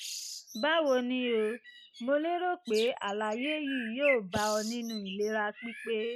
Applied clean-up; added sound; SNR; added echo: none; Bird; 11 dB; none.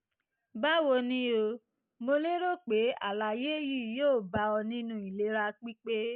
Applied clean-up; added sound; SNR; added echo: none; none; none; none.